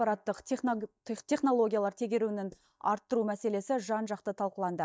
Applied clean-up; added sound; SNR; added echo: neural mask model DeepFilterNet 3.